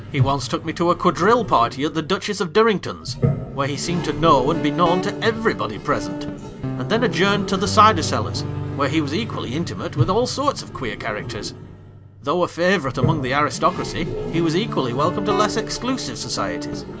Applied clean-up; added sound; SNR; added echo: none; Guitar + Toilet flush; 6 dB; none.